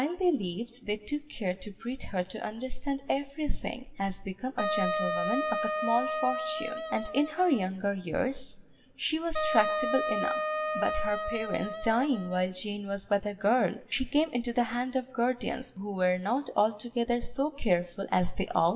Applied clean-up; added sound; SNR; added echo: none; Wind instrument, woodwind instrument; 2 dB; reverberation time 0.7 s.